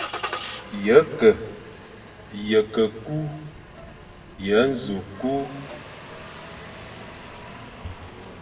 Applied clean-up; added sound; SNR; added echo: none; Engine starting; 13 dB; reverberation time 0.9 s.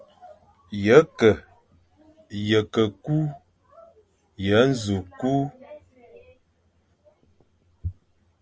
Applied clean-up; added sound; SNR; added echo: none; none; none; none.